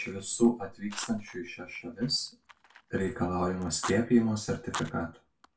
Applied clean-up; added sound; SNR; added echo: none; Fire; 15 dB; reverberation time 0.2 s.